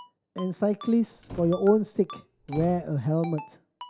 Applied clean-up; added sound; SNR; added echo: none; Ringtone + Slam; 17 dB; none.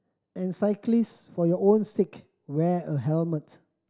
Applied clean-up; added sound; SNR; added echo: none; none; none; none.